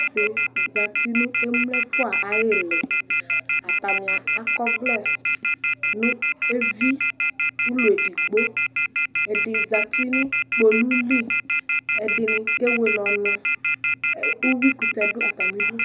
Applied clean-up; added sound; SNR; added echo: none; Telephone; -3 dB; none.